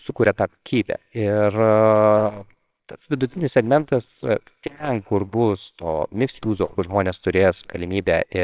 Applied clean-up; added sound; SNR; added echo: neural separator model SepFormer WHAMR!.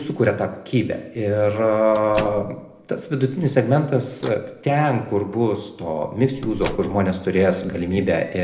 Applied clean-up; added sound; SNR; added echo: none; Microwave oven; 18 dB; reverberation time 0.9 s.